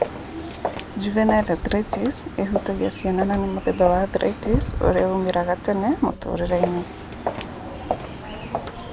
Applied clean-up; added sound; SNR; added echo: none; Walk, footsteps; 8 dB; none.